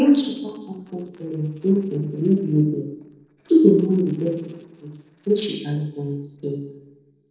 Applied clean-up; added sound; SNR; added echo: neural separator model SepFormer DNS4.